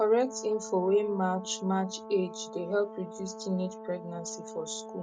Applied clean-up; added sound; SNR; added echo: none; Brass instrument; 13 dB; none.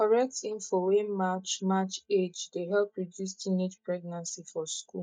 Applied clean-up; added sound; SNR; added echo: neural mask model DeepFilterNet 3.